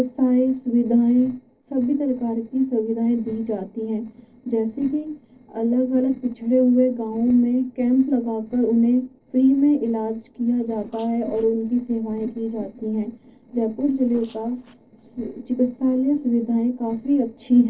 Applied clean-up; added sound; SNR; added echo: neural separator model SepFormer DNS4.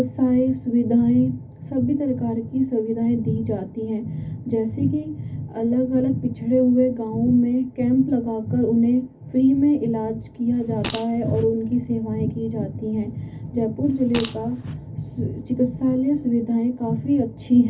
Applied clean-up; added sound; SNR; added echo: none; Fart; 14 dB; reverberation time 0.4 s.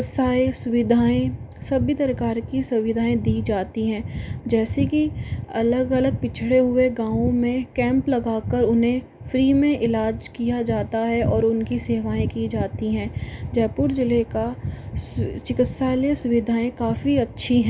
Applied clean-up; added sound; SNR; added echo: none; none; none; none.